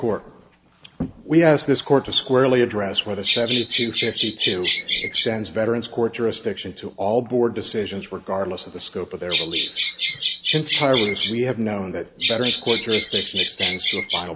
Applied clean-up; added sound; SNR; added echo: none; Bird vocalization, bird call, bird song; -1 dB; none.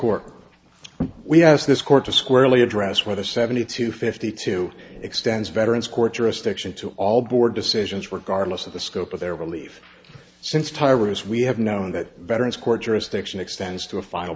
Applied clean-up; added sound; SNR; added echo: none; none; none; none.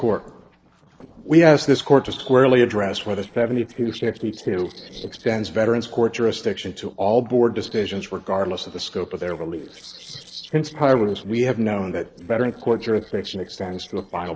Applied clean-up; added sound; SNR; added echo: neural separator model SepFormer DNS4.